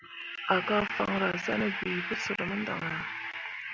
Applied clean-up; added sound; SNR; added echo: none; none; none; none.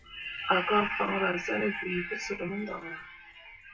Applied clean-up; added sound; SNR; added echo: classical method WPE with log-MMSE.